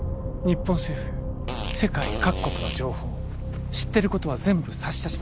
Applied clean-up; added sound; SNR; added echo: none; Fart; 8 dB; none.